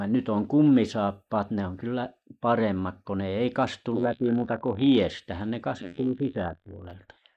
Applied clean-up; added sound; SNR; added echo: neural mask model Resemble Enhance denoiser.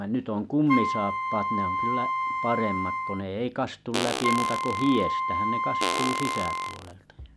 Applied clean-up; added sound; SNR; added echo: none; Wind instrument, woodwind instrument + Fart; -1 dB; none.